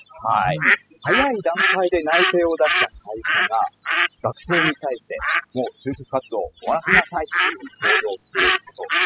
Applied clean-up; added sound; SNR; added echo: classical method spectral subtraction.